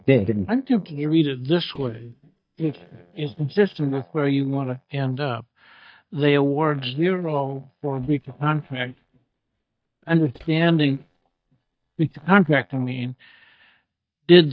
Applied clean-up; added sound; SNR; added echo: neural mask model DeepFilterNet 3.